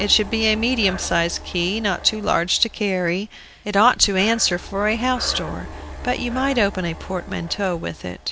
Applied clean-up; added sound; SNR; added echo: none; Breathing; 13 dB; none.